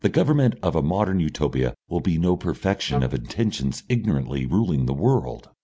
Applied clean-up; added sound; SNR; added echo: none; Wind instrument, woodwind instrument; 11 dB; none.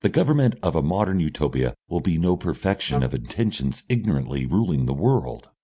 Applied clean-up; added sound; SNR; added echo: neural mask model RNNoise.